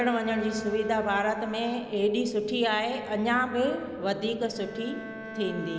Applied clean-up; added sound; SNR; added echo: none; Bowed string instrument; 14 dB; none.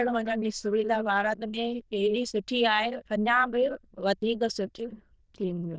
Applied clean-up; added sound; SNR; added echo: neural diffusion model UNIVERSE++.